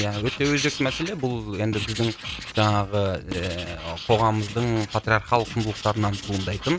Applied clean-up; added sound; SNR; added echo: none; Writing; 11 dB; none.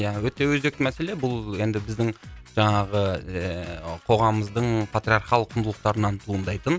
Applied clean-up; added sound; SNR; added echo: none; none; none; none.